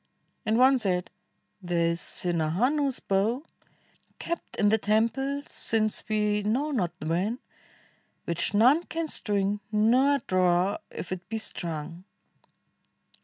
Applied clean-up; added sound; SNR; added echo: none; none; none; none.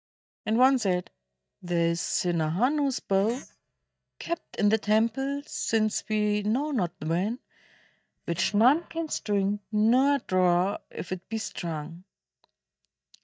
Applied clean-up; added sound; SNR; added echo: neural mask model DeepFilterNet 3.